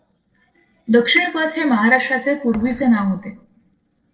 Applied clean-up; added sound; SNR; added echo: neural separator model SepFormer DNS4.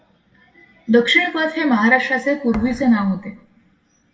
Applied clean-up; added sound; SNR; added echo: none; Thump, thud; 18 dB; reverberation time 0.5 s.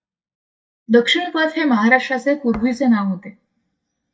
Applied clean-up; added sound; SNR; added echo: neural mask model DeepFilterNet 3.